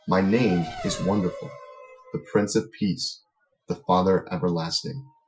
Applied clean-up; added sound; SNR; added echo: classical method Wiener filter.